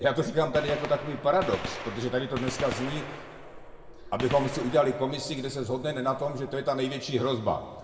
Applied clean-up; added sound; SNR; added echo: none; Gunshot, gunfire; 11 dB; reverberation time 1.3 s.